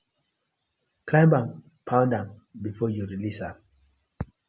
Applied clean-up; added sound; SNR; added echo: none; none; none; none.